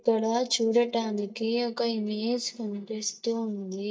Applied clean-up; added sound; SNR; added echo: neural mask model DeepFilterNet 3.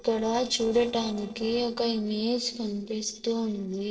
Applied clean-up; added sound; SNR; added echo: neural separator model SepFormer DNS4.